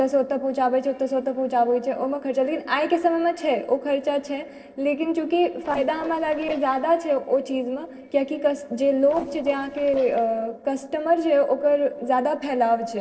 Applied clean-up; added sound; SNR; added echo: neural separator model SepFormer DNS4.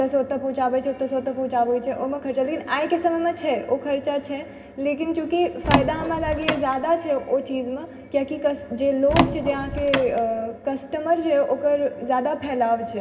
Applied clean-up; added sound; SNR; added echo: none; Door; 2 dB; reverberation time 0.4 s.